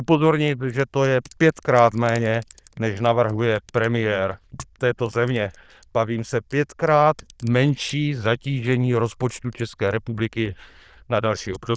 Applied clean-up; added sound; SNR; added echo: neural diffusion model UNIVERSE++.